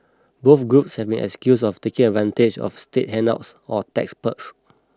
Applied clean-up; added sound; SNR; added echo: none; none; none; none.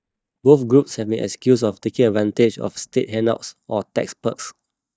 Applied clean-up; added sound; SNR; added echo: neural mask model DeepFilterNet 3.